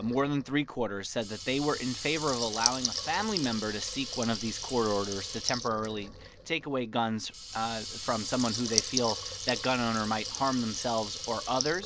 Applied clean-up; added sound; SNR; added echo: none; Water tap, faucet / Liquid; 6 dB; none.